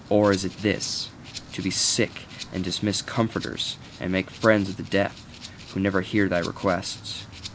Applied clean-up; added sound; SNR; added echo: none; Rattle (instrument); 19 dB; none.